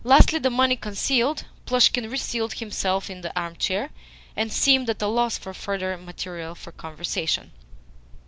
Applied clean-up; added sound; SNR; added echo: none; none; none; none.